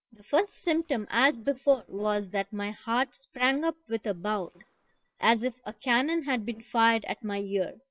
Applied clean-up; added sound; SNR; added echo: neural separator model SepFormer WHAM!.